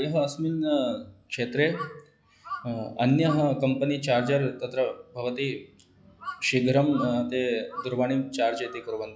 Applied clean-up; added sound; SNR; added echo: classical method log-MMSE.